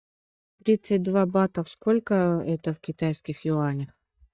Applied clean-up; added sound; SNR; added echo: neural mask model DeepFilterNet 3.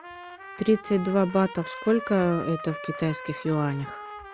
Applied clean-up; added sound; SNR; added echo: none; Trumpet; 13 dB; none.